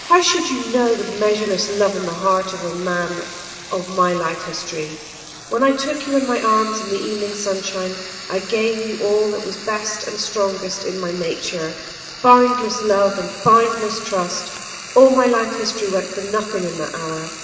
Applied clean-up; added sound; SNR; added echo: none; Frying (food); 14 dB; reverberation time 2.1 s.